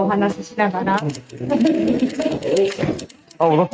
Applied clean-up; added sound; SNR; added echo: neural mask model RNNoise.